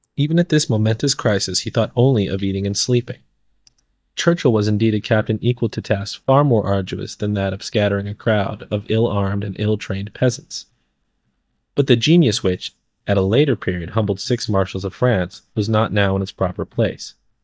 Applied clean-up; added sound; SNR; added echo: neural mask model DeepFilterNet 3.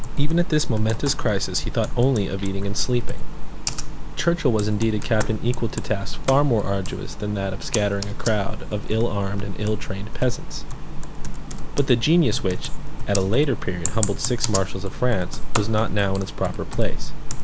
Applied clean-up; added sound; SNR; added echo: none; Computer keyboard; -3 dB; none.